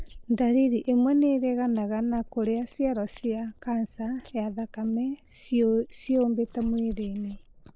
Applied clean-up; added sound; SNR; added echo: neural mask model Resemble Enhance denoiser.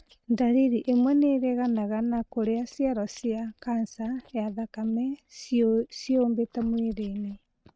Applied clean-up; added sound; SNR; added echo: neural mask model RNNoise.